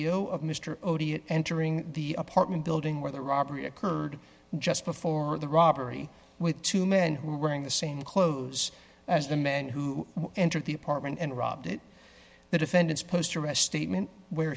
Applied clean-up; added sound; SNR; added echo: none; none; none; none.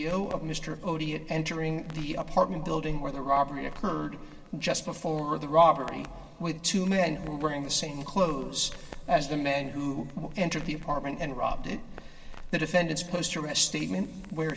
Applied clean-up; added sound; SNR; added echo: none; Crackle; 12 dB; reverberation time 2.0 s.